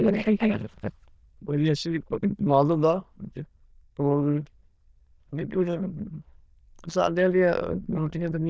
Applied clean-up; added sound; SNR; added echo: neural diffusion model UNIVERSE++.